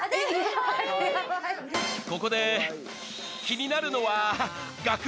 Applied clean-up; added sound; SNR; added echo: none; none; none; none.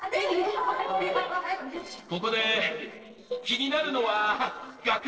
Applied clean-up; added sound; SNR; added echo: neural separator model SepFormer DNS4.